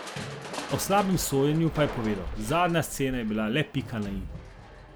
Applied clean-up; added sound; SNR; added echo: none; Crushing + Fireworks; 10 dB; none.